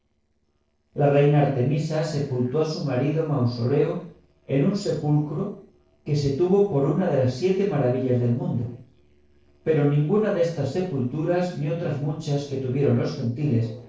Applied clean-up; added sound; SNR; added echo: neural separator model SepFormer DNS4.